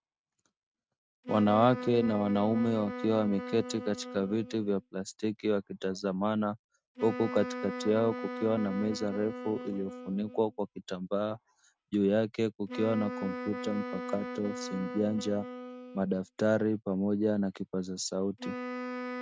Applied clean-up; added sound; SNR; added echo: neural mask model RNNoise.